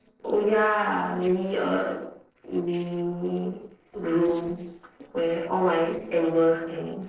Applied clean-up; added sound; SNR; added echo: neural separator model SepFormer DNS4.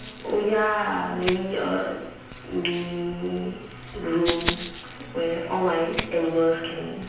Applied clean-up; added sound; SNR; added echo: none; Rattle (instrument); 11 dB; reverberation time 0.9 s.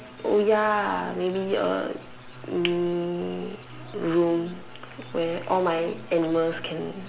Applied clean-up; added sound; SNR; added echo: none; none; none; none.